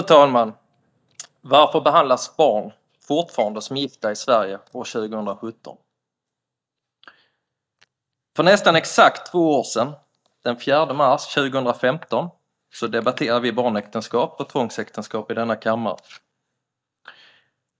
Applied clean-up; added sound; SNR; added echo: neural mask model DeepFilterNet 3.